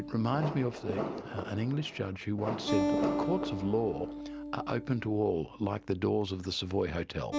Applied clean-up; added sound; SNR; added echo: none; Acoustic guitar + Fireworks; 4 dB; none.